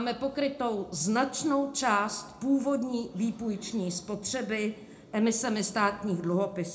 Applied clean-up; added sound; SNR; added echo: none; none; none; reverberation time 0.3 s.